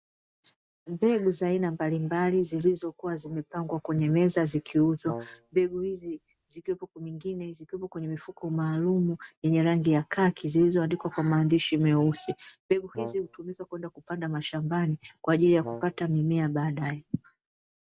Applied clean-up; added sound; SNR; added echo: none; Brass instrument; 16 dB; none.